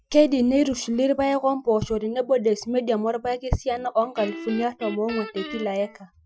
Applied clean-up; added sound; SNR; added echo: classical method Wiener filter.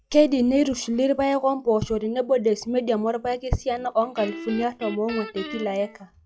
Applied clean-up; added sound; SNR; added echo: classical method log-MMSE.